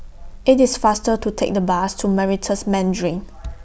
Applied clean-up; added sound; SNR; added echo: none; none; none; none.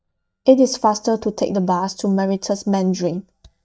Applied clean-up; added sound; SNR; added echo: neural mask model DeepFilterNet 3.